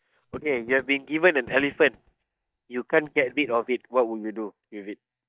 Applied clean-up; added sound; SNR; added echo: neural mask model DeepFilterNet 3.